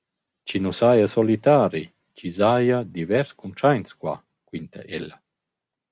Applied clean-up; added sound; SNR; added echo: none; none; none; none.